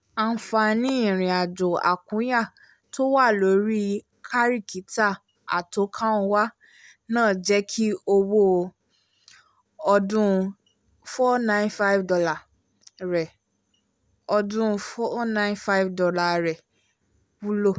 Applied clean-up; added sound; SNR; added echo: none; none; none; none.